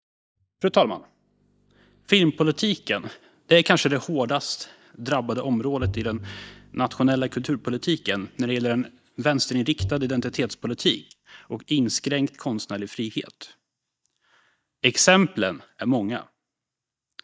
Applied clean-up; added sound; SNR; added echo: neural mask model DeepFilterNet 3.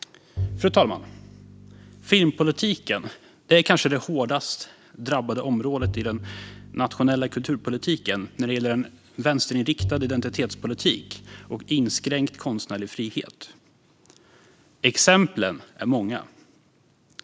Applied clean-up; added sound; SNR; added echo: none; Bowed string instrument; 11 dB; none.